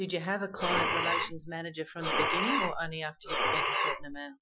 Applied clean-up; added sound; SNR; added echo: classical method Wiener filter.